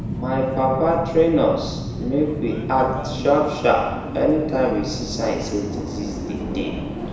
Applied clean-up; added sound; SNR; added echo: none; Subway, metro, underground; 7 dB; reverberation time 1.0 s.